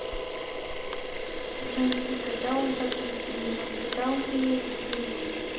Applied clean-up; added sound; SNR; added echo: none; Camera; 1 dB; reverberation time 1.0 s.